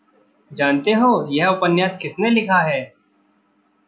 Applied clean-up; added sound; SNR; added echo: none; none; none; none.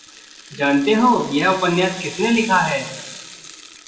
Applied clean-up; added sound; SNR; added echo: none; Rattle (instrument); 16 dB; reverberation time 0.7 s.